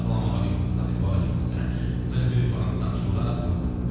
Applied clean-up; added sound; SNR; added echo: none; Drill; -3 dB; reverberation time 1.2 s.